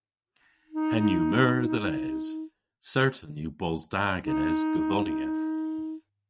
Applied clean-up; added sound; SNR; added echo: neural mask model RNNoise.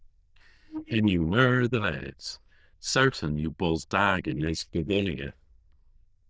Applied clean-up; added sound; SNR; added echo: neural diffusion model UNIVERSE++.